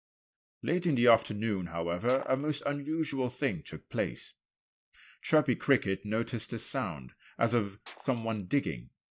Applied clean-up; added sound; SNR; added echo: neural mask model DeepFilterNet 3.